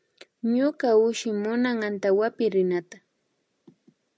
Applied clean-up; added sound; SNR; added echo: none; none; none; none.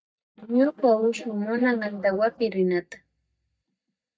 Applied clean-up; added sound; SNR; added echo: neural mask model DeepFilterNet 3.